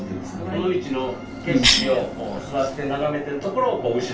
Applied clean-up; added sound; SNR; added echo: none; Cough; 3 dB; reverberation time 0.2 s.